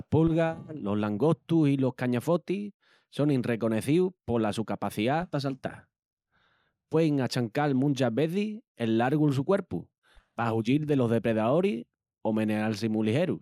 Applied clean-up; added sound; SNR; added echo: neural mask model DeepFilterNet 3.